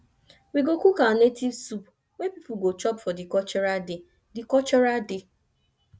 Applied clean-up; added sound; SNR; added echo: none; none; none; none.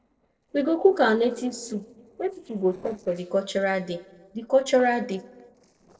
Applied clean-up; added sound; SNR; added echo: neural separator model SepFormer DNS4.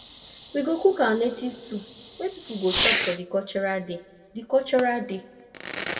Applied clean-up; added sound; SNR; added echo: none; Fireworks; 3 dB; reverberation time 1.1 s.